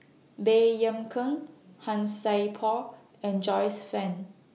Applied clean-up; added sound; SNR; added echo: none; none; none; none.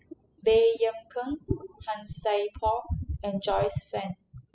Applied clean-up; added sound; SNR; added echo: classical method spectral subtraction.